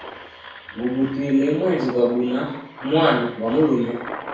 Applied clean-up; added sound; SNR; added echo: none; Engine; 15 dB; reverberation time 0.6 s.